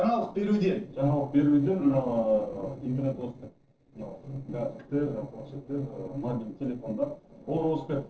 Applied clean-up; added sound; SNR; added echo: neural separator model SepFormer DNS4.